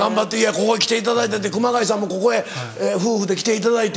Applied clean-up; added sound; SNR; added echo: none; none; none; none.